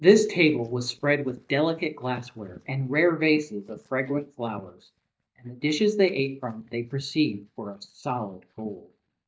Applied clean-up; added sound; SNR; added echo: neural mask model DeepFilterNet 3.